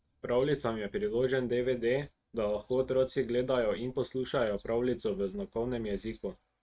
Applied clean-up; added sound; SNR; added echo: neural mask model RNNoise.